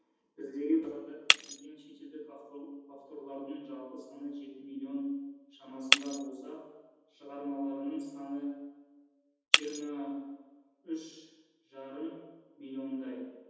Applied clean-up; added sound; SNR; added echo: none; Shatter; -4 dB; reverberation time 1.1 s.